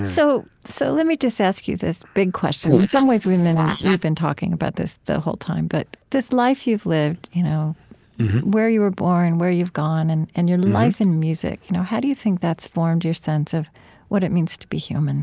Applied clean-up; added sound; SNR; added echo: neural mask model Resemble Enhance denoiser.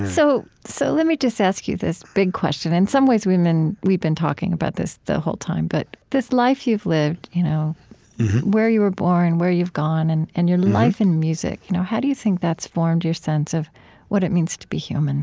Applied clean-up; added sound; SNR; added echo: none; none; none; none.